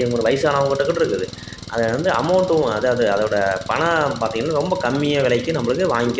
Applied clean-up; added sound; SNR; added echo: none; Engine; 15 dB; none.